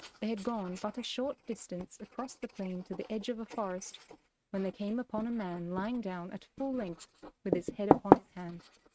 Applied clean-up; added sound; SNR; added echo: neural mask model RNNoise.